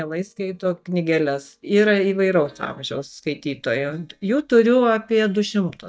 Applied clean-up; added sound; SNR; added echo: neural mask model DeepFilterNet 3.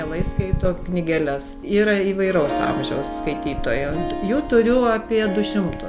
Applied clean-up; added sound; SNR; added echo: none; Harp; 9 dB; none.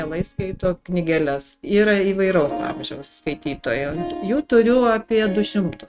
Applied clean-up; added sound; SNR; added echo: neural mask model RNNoise.